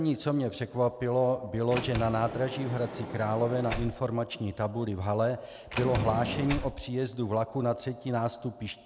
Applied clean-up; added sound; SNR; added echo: none; Sliding door; 10 dB; none.